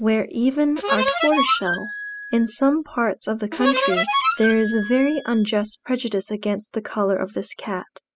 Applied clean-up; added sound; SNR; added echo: classical method spectral subtraction.